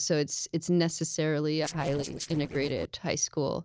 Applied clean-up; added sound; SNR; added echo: neural separator model SepFormer DNS4.